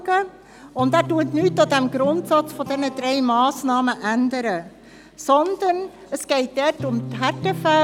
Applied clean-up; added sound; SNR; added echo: none; Guitar; 14 dB; none.